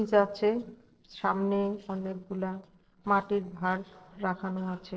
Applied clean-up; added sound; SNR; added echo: neural separator model SepFormer DNS4.